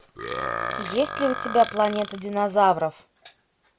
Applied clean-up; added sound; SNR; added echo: none; Burping, eructation; 8 dB; none.